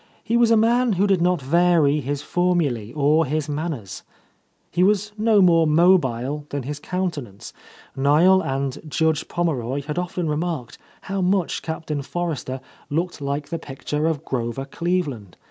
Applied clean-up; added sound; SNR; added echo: none; none; none; none.